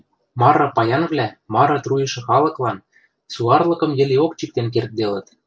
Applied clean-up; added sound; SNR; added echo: none; none; none; none.